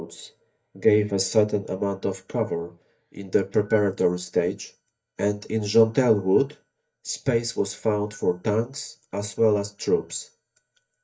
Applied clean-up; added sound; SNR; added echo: neural mask model DeepFilterNet 3.